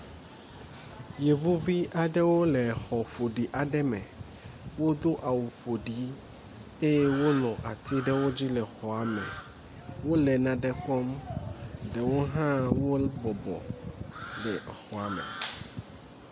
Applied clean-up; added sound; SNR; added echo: none; none; none; none.